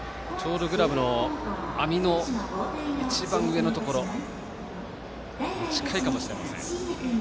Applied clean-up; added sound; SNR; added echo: none; none; none; none.